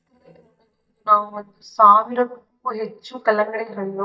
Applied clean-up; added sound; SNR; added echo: neural mask model DeepFilterNet 3.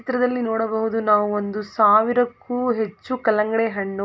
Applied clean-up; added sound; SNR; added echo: none; none; none; none.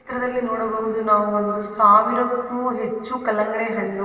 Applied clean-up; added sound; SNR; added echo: neural separator model SepFormer DNS4.